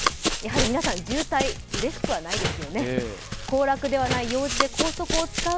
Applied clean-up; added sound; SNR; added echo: none; Slam + Run; 1 dB; none.